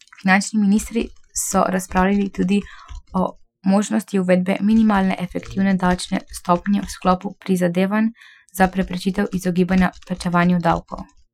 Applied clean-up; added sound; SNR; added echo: classical method Wiener filter.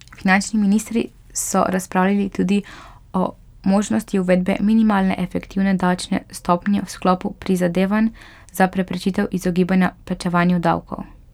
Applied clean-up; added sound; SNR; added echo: none; none; none; none.